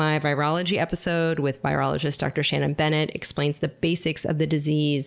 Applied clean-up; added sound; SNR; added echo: none; none; none; none.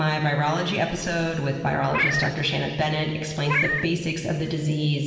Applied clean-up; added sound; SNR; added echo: none; Meow; 4 dB; reverberation time 1.7 s.